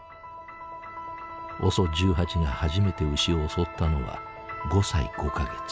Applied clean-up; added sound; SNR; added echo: none; none; none; none.